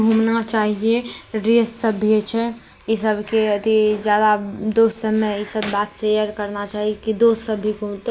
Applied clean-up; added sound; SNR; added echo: none; none; none; none.